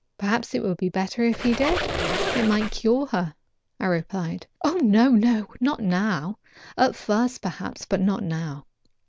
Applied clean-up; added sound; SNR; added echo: none; Squeak; 4 dB; none.